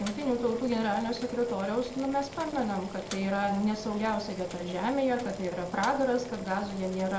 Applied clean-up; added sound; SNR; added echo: none; Boiling; 12 dB; none.